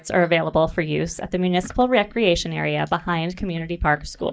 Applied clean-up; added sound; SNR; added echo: neural mask model DeepFilterNet 3.